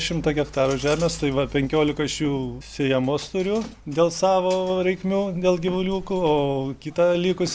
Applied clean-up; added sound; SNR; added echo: none; none; none; none.